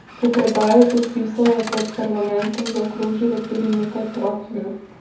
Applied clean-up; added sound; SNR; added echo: none; Coin (dropping) / Chatter; 15 dB; reverberation time 0.6 s.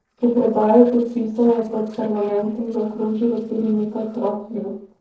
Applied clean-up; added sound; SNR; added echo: neural separator model SepFormer DNS4.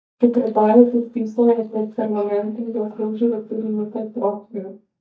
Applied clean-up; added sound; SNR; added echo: neural mask model DeepFilterNet 3.